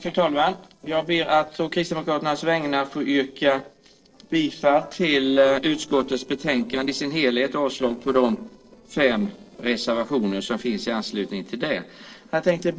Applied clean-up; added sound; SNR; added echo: neural separator model SepFormer DNS4.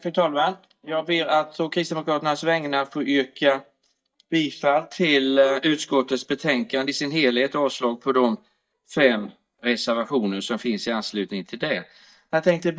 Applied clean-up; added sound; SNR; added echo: neural mask model DeepFilterNet 3.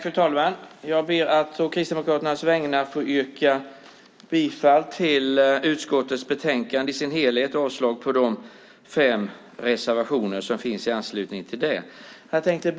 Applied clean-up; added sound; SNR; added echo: none; none; none; none.